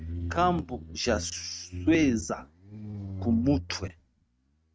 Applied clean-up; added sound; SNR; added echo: neural mask model RNNoise.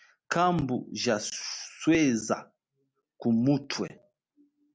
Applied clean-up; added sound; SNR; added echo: none; none; none; none.